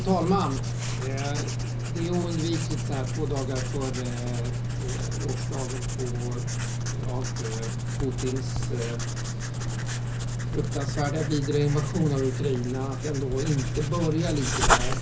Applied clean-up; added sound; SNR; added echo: none; Writing; -2 dB; reverberation time 0.5 s.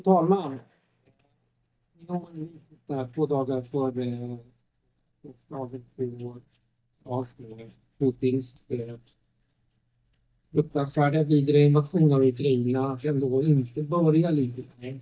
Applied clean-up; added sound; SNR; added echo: neural mask model DeepFilterNet 3.